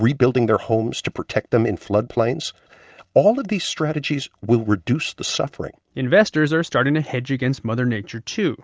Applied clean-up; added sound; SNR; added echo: none; none; none; none.